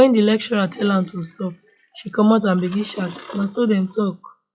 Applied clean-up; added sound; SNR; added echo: classical method log-MMSE.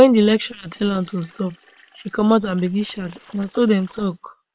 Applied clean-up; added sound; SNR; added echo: neural separator model SepFormer WHAM!.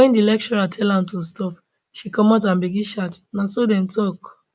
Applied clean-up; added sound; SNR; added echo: none; none; none; none.